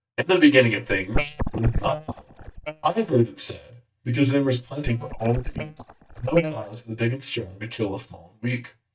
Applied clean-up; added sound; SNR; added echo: neural mask model DeepFilterNet 3.